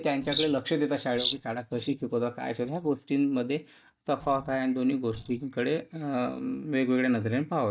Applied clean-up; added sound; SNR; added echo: neural mask model DeepFilterNet 3.